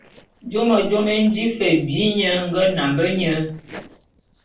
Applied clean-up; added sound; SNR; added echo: neural separator model SepFormer DNS4.